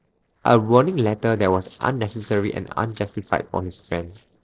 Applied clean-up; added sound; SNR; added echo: neural separator model SepFormer DNS4.